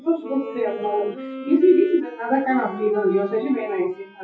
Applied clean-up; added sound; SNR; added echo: classical method WPE with log-MMSE.